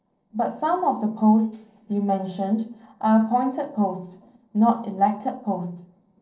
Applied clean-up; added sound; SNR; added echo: neural separator model SepFormer DNS4.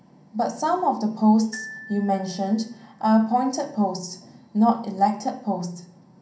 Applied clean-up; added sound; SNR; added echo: none; Glockenspiel; 19 dB; reverberation time 0.3 s.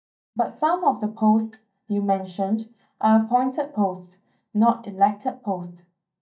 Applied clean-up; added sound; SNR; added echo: neural mask model DeepFilterNet 3.